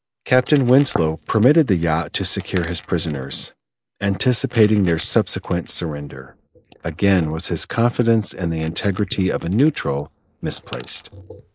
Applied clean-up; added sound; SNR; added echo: neural mask model Resemble Enhance denoiser.